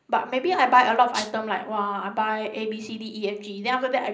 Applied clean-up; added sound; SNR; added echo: none; Rattle (instrument); 10 dB; reverberation time 0.5 s.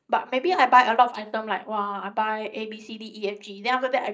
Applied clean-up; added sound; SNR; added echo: neural mask model DeepFilterNet 3.